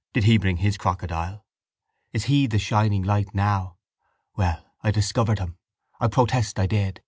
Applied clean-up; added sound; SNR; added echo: none; none; none; none.